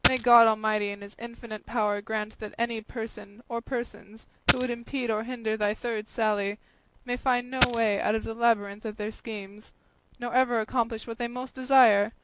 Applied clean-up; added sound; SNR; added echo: none; Coin (dropping); -2 dB; none.